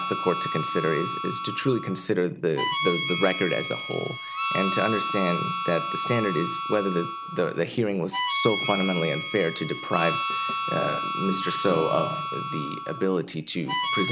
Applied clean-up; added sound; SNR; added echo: none; Harmonica; 3 dB; none.